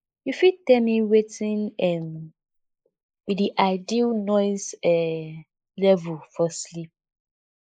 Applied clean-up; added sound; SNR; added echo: neural mask model Resemble Enhance denoiser.